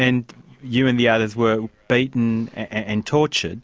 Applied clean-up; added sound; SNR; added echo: none; none; none; none.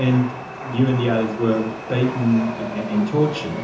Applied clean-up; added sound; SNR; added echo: none; Chatter / Subway, metro, underground; 11 dB; reverberation time 0.6 s.